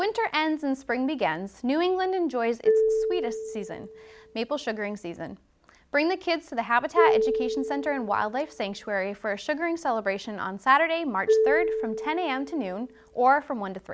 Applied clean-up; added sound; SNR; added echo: none; Marimba, xylophone; 3 dB; none.